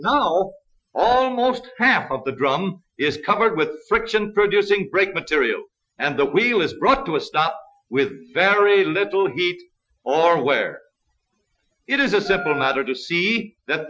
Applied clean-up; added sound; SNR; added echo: classical method Wiener filter.